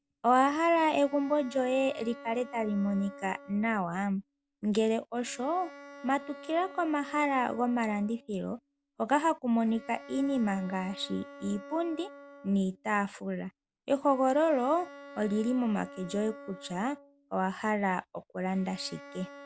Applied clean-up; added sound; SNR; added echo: none; Bowed string instrument; 19 dB; none.